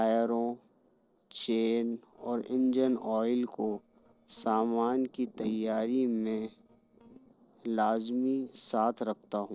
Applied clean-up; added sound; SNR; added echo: neural separator model SepFormer DNS4.